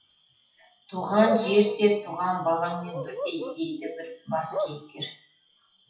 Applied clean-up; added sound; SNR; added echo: classical method WPE with log-MMSE.